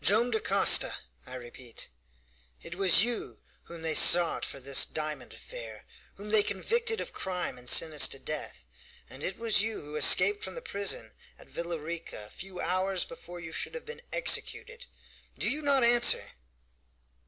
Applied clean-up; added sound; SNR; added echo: none; none; none; none.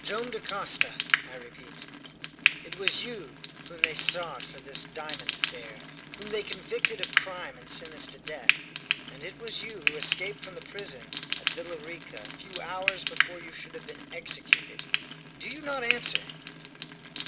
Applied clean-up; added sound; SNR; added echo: none; Frying (food); -4 dB; none.